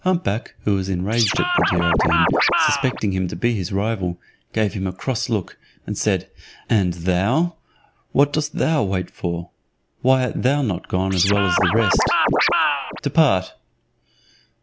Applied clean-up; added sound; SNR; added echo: none; Scratching (performance technique); -2 dB; none.